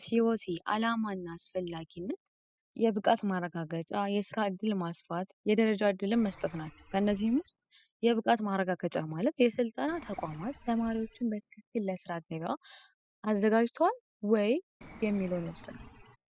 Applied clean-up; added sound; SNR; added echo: classical method spectral subtraction.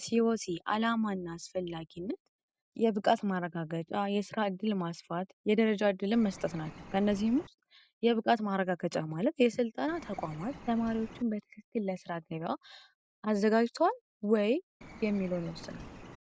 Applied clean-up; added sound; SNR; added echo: none; Bird; 16 dB; none.